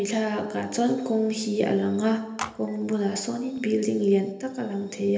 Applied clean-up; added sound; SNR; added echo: none; Telephone; 16 dB; reverberation time 1.4 s.